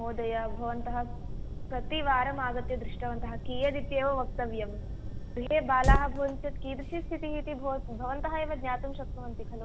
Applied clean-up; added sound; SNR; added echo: none; Fire; 1 dB; none.